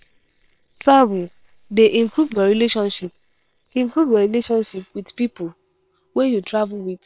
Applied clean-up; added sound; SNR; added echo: neural separator model SepFormer WHAM!.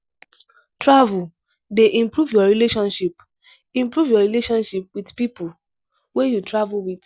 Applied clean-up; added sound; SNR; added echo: none; none; none; none.